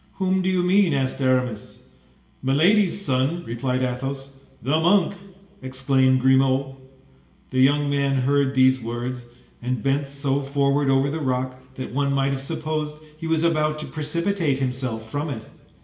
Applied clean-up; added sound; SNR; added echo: none; none; none; reverberation time 0.8 s.